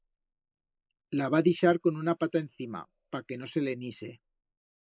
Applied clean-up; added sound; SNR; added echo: neural mask model Resemble Enhance denoiser.